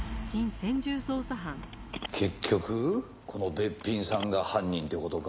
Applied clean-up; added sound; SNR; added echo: none; Telephone; 17 dB; none.